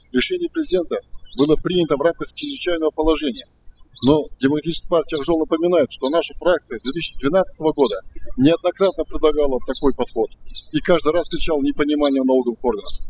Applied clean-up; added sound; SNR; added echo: classical method spectral subtraction.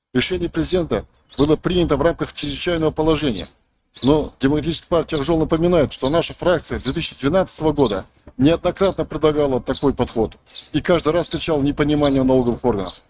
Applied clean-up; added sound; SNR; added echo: neural mask model RNNoise.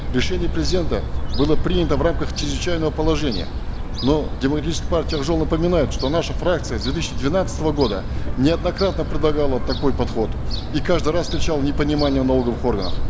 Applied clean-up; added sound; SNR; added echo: none; Gull, seagull / Fowl; 1 dB; none.